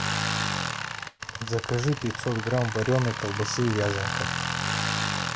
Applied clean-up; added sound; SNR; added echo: none; Tools; 1 dB; none.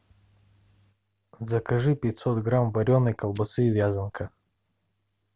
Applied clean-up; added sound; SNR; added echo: none; none; none; none.